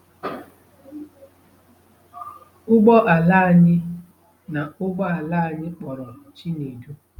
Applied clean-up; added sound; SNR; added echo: none; none; none; none.